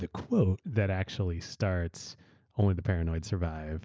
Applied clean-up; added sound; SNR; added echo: none; none; none; none.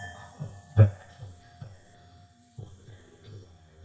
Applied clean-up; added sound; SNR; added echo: neural mask model DeepFilterNet 3.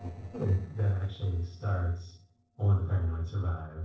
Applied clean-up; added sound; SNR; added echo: neural separator model SepFormer DNS4.